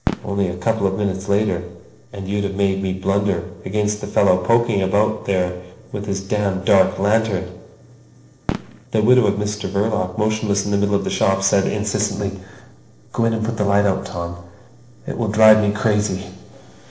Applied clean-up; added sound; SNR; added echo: neural separator model SepFormer DNS4.